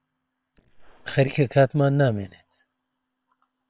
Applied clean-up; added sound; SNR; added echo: neural separator model SepFormer WHAM!.